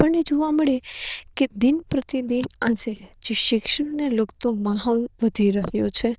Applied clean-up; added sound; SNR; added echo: neural diffusion model UNIVERSE++.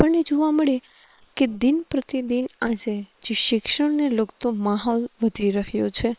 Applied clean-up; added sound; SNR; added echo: neural separator model SepFormer WHAM!.